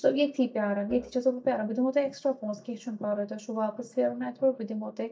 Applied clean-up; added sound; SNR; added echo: neural mask model DeepFilterNet 3.